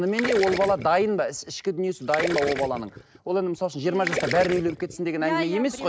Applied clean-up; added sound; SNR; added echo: none; Gurgling; 9 dB; none.